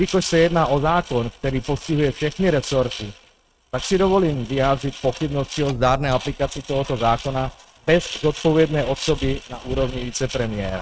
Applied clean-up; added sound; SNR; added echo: neural mask model RNNoise.